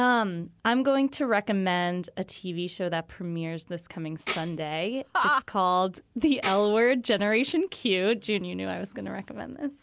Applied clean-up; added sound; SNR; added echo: none; Tambourine; -4 dB; none.